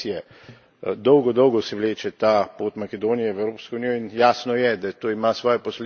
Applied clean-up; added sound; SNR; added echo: none; none; none; none.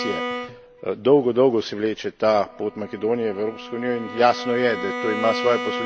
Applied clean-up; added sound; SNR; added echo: none; Bowed string instrument; 9 dB; none.